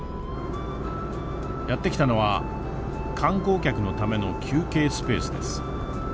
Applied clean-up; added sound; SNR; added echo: none; none; none; none.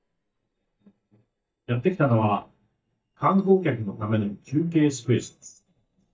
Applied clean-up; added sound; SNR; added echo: neural mask model DeepFilterNet 3.